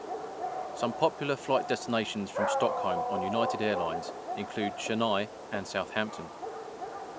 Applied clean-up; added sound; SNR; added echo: none; Dog; 3 dB; none.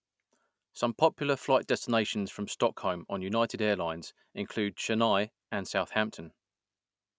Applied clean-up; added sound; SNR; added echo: none; none; none; none.